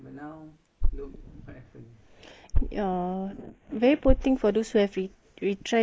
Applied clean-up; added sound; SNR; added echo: neural mask model Resemble Enhance denoiser.